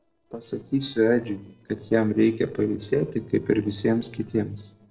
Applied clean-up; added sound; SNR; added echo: neural separator model SepFormer DNS4.